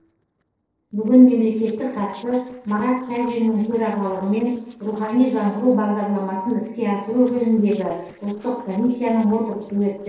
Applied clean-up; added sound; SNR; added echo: neural separator model SepFormer DNS4.